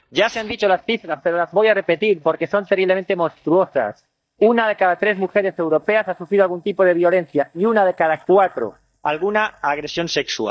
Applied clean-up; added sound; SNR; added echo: neural mask model DeepFilterNet 3.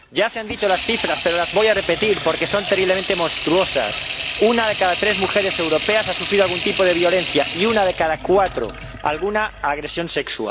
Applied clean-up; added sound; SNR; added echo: none; Sink (filling or washing) / Water tap, faucet; 4 dB; none.